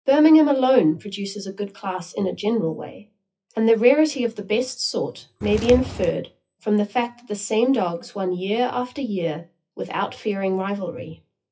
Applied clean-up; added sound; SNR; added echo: classical method WPE with log-MMSE.